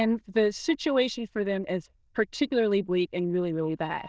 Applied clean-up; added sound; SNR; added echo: neural diffusion model UNIVERSE++.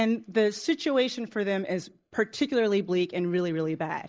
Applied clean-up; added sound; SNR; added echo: neural mask model Resemble Enhance denoiser.